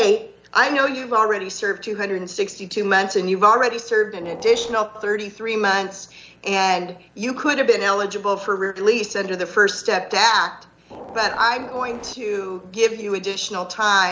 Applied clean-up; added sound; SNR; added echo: none; Train; 16 dB; none.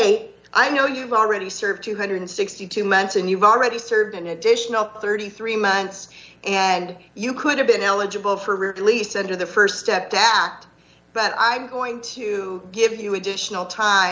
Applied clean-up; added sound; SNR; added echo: none; none; none; none.